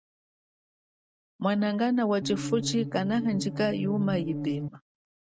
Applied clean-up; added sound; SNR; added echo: none; Musical instrument; 5 dB; none.